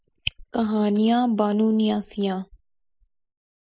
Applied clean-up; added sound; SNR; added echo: neural mask model Resemble Enhance denoiser.